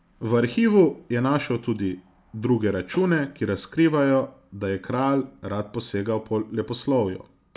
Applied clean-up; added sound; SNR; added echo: none; none; none; none.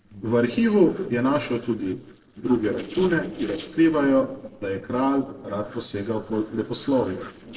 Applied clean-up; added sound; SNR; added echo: neural separator model SepFormer DNS4.